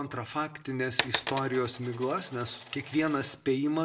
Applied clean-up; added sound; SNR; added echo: none; Coin (dropping); 7 dB; reverberation time 0.4 s.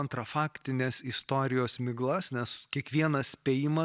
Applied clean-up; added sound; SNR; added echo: none; none; none; none.